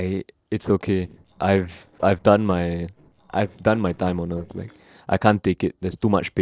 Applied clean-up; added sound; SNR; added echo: neural separator model SepFormer DNS4.